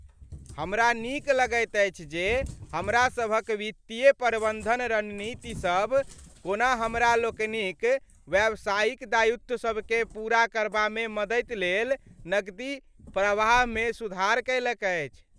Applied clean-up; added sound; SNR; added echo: none; Cat; 20 dB; none.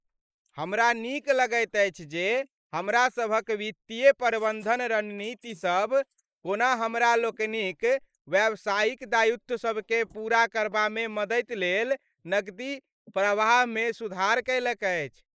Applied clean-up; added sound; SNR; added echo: neural mask model Resemble Enhance denoiser.